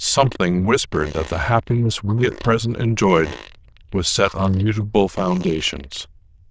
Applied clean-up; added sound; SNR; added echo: neural diffusion model UNIVERSE++.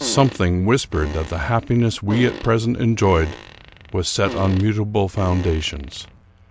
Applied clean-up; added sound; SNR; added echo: none; Fart; 15 dB; none.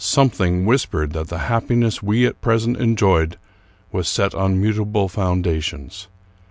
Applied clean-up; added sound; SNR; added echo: none; none; none; none.